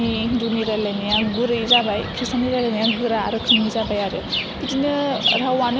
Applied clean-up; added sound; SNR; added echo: none; Chirp, tweet; 4 dB; none.